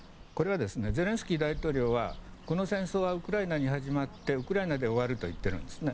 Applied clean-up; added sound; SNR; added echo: none; Bird; 12 dB; none.